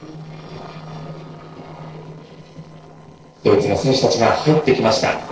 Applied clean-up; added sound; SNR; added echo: neural separator model SepFormer DNS4.